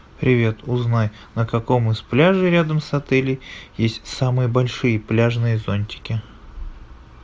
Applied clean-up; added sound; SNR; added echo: none; none; none; none.